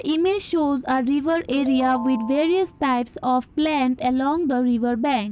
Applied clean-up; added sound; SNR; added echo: none; Ringtone; 16 dB; none.